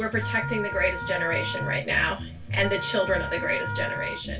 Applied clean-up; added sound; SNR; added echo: none; Wind instrument, woodwind instrument; 7 dB; reverberation time 0.2 s.